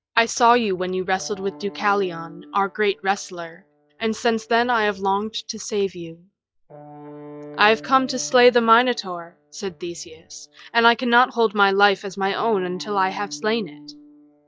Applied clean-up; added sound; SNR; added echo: classical method log-MMSE.